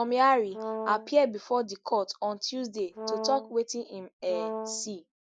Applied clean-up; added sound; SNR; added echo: none; Brass instrument; 8 dB; none.